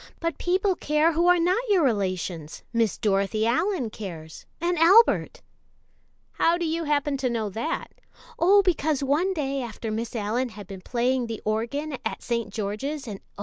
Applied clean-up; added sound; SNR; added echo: none; none; none; none.